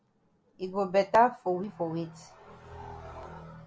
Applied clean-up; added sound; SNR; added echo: none; none; none; none.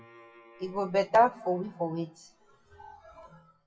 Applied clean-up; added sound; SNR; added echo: classical method WPE with log-MMSE.